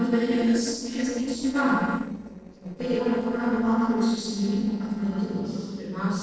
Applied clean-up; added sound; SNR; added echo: neural separator model SepFormer DNS4.